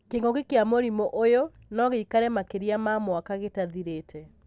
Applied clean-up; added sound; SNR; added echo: none; none; none; none.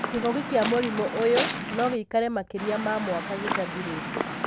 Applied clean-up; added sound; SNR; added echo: none; Waves, surf / Wind; 4 dB; none.